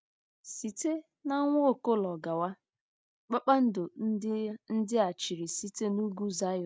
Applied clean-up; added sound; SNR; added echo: none; none; none; none.